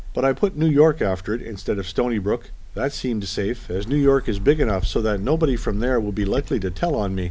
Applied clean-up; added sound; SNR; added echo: none; Bird; 8 dB; none.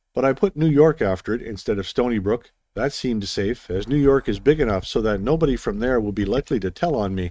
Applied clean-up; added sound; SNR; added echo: neural mask model RNNoise.